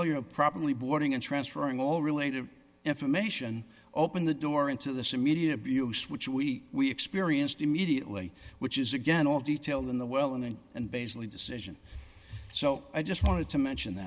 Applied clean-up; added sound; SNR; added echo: none; none; none; none.